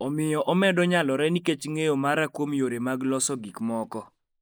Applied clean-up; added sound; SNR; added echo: neural mask model Resemble Enhance denoiser.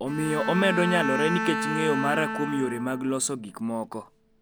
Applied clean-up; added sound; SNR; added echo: none; Bowed string instrument; 4 dB; none.